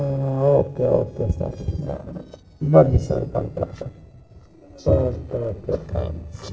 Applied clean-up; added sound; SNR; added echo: neural separator model SepFormer DNS4.